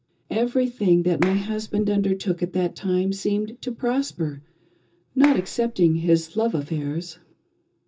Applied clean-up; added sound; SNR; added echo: none; Clapping; 14 dB; reverberation time 0.2 s.